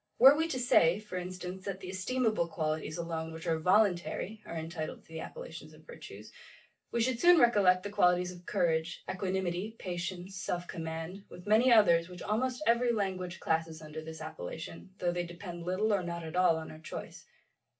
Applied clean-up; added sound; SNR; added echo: none; none; none; reverberation time 0.2 s.